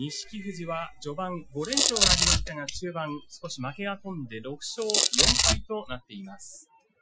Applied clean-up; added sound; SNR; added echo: classical method Wiener filter.